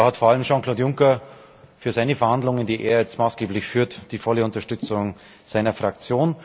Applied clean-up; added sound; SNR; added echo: none; none; none; none.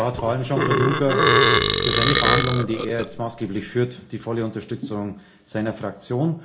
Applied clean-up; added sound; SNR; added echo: none; Burping, eructation; -4 dB; reverberation time 0.4 s.